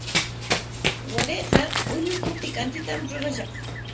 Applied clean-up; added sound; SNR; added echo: none; Run; -4 dB; reverberation time 0.2 s.